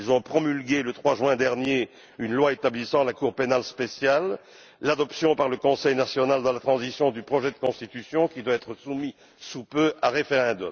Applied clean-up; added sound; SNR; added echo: none; none; none; none.